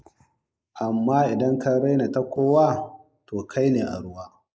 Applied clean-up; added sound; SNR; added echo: neural mask model Resemble Enhance denoiser.